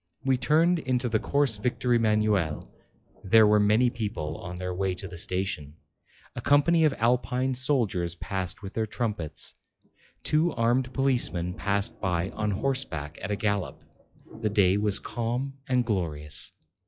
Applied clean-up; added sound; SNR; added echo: classical method log-MMSE.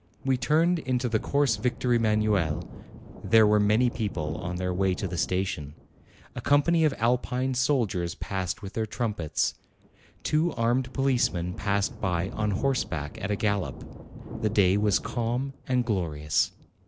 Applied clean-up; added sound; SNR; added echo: none; Thunder; 14 dB; none.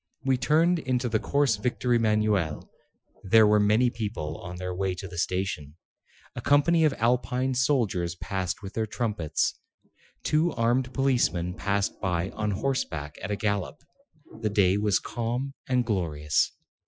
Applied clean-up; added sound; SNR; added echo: classical method Wiener filter.